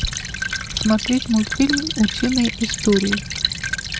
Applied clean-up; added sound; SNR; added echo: none; Stream / Trickle, dribble; 5 dB; none.